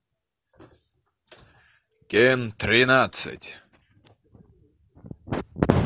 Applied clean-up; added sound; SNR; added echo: none; none; none; none.